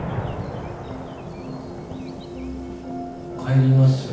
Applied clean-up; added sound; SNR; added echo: none; Fireworks; 10 dB; reverberation time 0.9 s.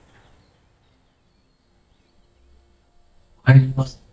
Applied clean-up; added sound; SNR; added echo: neural mask model DeepFilterNet 3.